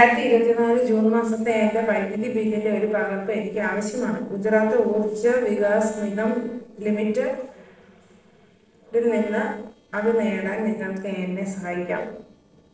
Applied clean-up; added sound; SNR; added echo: neural separator model SepFormer DNS4.